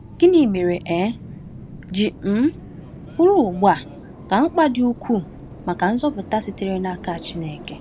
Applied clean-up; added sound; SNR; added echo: none; Subway, metro, underground; 16 dB; none.